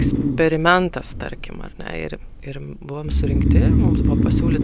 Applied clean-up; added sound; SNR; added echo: none; Breathing; -4 dB; none.